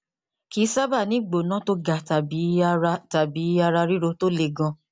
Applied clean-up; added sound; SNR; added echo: none; none; none; none.